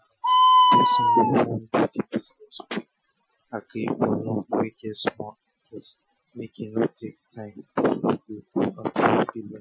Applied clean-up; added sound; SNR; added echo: classical method Wiener filter.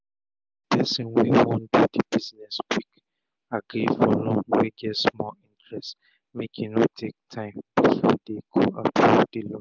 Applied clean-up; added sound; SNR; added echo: none; none; none; none.